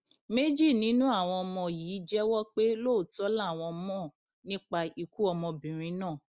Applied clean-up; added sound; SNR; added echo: none; none; none; none.